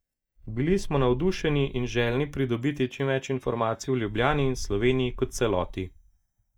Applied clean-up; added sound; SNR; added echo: neural mask model DeepFilterNet 3.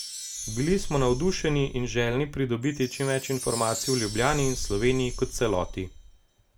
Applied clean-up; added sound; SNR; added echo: none; Wind + Wind chime; 8 dB; none.